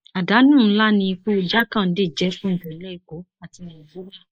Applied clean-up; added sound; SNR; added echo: neural mask model Resemble Enhance denoiser.